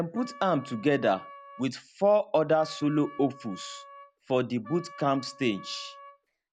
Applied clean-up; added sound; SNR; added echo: none; Wind instrument, woodwind instrument; 19 dB; none.